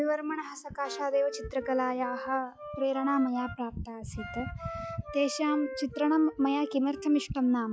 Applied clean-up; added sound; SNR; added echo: classical method log-MMSE.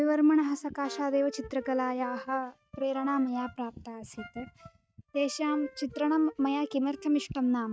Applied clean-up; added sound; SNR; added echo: neural mask model RNNoise.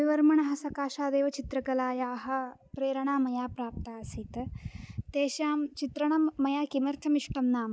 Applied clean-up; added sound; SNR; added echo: none; none; none; none.